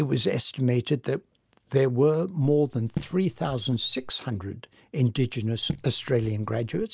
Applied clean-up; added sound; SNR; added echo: none; Raindrop / Drip; 13 dB; none.